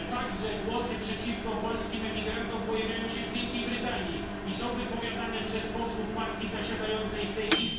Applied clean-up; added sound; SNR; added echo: none; Microwave oven; -2 dB; reverberation time 0.6 s.